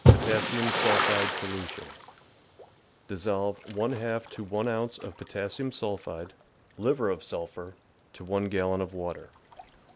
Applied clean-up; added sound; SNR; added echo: none; Splash, splatter; -1 dB; none.